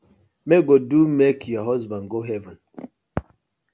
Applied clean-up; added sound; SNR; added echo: none; none; none; none.